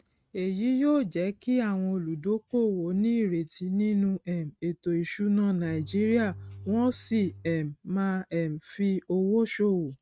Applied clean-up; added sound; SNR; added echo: neural mask model RNNoise.